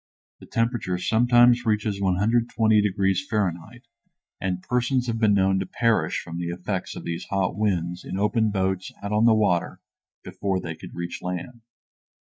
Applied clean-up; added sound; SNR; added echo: neural mask model DeepFilterNet 3.